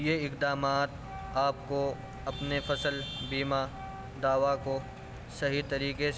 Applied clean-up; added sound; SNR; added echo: none; Wind instrument, woodwind instrument; 18 dB; none.